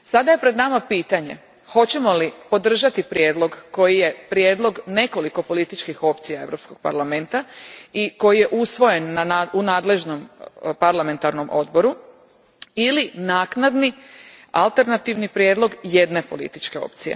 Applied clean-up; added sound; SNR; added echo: none; none; none; none.